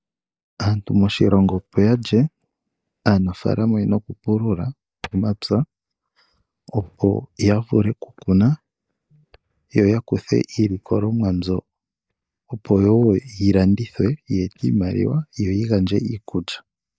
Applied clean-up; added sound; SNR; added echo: neural mask model DeepFilterNet 3.